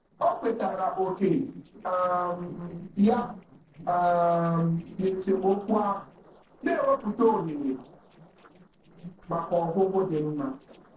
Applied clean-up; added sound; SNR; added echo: neural separator model SepFormer DNS4.